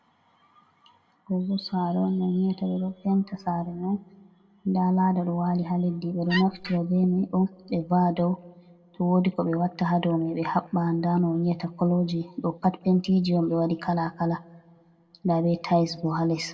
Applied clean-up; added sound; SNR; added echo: none; Wood; 8 dB; reverberation time 0.3 s.